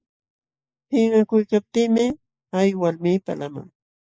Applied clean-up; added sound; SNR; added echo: neural mask model Resemble Enhance denoiser.